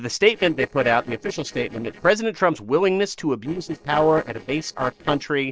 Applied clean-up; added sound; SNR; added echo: neural separator model SepFormer DNS4.